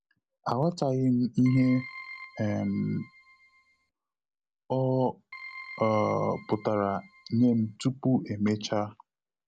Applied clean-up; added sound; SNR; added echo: none; Keyboard (musical); 18 dB; none.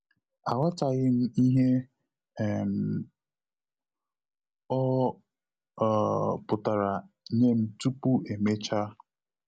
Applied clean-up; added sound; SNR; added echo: none; none; none; none.